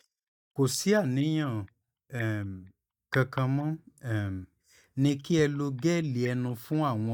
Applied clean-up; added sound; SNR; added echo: neural mask model DeepFilterNet 3.